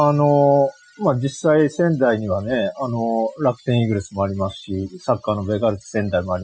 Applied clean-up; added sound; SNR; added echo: classical method Wiener filter.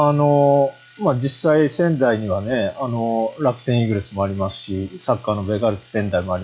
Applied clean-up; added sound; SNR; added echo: classical method log-MMSE.